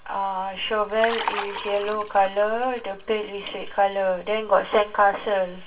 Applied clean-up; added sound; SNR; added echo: none; Liquid; 13 dB; reverberation time 0.2 s.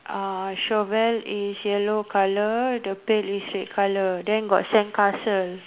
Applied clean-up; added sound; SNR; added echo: none; none; none; none.